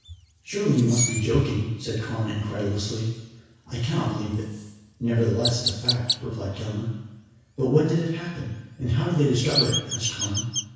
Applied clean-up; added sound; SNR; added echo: none; Chirp, tweet; 8 dB; reverberation time 1.1 s.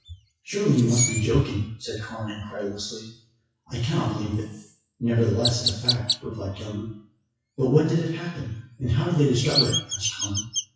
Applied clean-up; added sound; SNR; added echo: classical method WPE with log-MMSE.